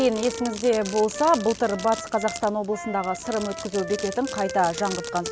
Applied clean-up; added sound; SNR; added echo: none; Wind instrument, woodwind instrument + Fireworks; 10 dB; none.